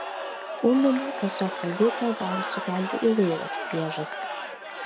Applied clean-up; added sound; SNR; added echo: none; Domestic sounds, home sounds + Crowd / Cheering; 6 dB; none.